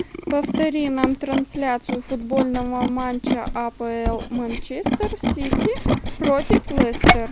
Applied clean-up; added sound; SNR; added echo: none; Tools; -1 dB; none.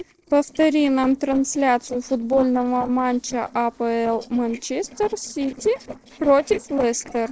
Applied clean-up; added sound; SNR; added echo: neural separator model SepFormer DNS4.